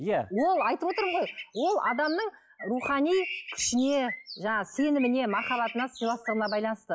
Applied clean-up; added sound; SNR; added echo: classical method log-MMSE.